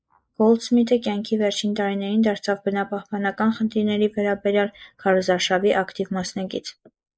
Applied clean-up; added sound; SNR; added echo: neural mask model Resemble Enhance denoiser.